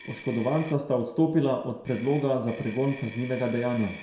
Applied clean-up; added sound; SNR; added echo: none; Motor vehicle (road); 19 dB; reverberation time 0.6 s.